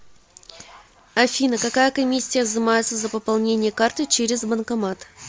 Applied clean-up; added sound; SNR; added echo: none; none; none; none.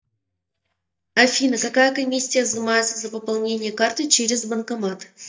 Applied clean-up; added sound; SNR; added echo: neural mask model DeepFilterNet 3.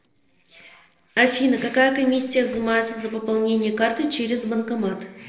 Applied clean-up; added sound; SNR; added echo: neural separator model SepFormer DNS4.